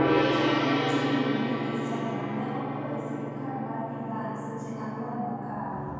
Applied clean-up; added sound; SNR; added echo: none; Gong; -4 dB; reverberation time 2.1 s.